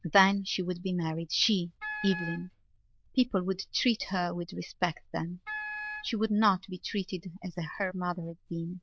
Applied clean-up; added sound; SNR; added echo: neural diffusion model UNIVERSE++.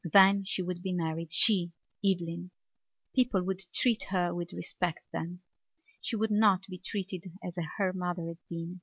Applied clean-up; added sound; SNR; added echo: none; none; none; none.